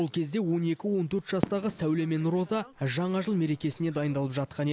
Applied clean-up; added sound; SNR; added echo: none; Fireworks; 14 dB; none.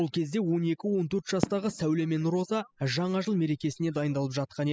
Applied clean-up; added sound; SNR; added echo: classical method spectral subtraction.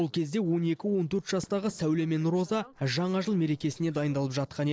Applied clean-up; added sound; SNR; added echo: neural separator model SepFormer DNS4.